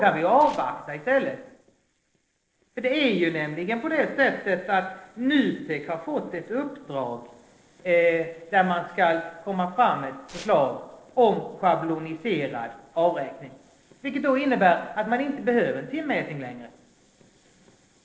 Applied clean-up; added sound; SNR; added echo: neural separator model SepFormer DNS4.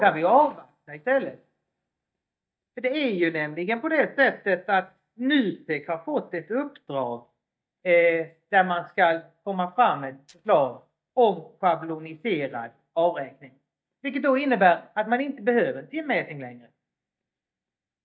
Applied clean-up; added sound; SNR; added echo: neural mask model DeepFilterNet 3.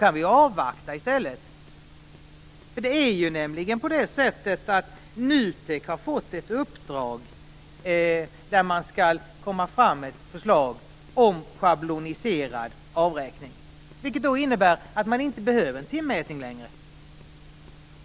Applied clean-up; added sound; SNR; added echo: none; none; none; none.